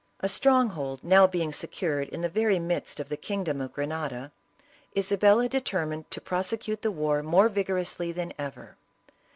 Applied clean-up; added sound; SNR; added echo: none; none; none; none.